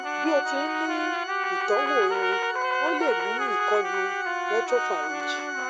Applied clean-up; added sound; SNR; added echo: none; Trumpet + Organ; -3 dB; none.